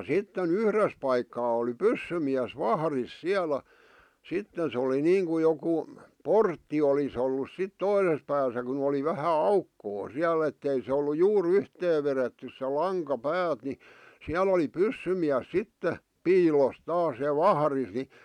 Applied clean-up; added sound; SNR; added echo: none; none; none; none.